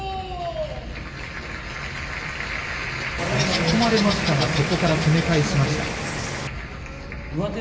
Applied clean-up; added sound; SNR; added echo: none; Water / Bird; 4 dB; reverberation time 1.1 s.